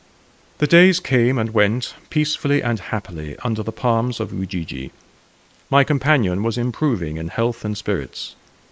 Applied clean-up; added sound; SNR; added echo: neural mask model Resemble Enhance denoiser.